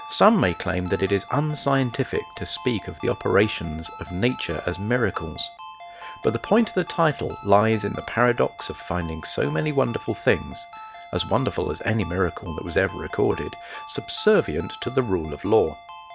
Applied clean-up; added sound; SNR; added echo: none; Ringtone; 16 dB; none.